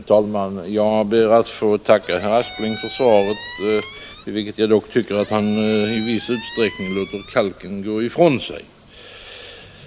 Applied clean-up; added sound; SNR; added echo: none; Squeak; 14 dB; none.